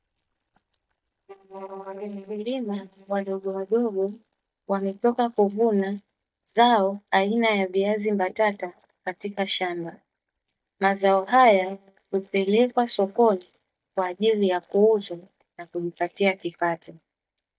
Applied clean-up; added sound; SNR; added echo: neural mask model DeepFilterNet 3.